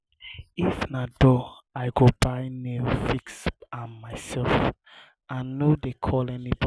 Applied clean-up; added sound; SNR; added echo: none; none; none; none.